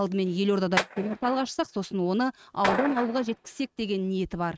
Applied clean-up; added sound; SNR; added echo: neural mask model RNNoise.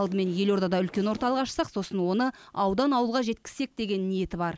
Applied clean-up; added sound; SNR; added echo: none; none; none; none.